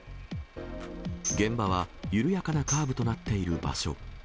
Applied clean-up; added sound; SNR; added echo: none; Tambourine; 11 dB; none.